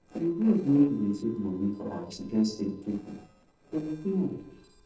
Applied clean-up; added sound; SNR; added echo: neural separator model SepFormer DNS4.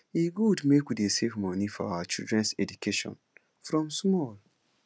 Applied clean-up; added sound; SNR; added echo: none; none; none; none.